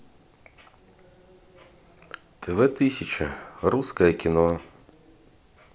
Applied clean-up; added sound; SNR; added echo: none; none; none; none.